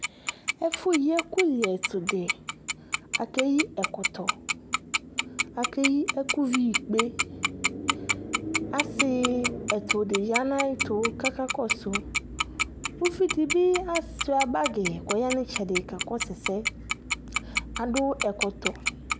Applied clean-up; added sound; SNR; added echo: none; Tick-tock; 3 dB; none.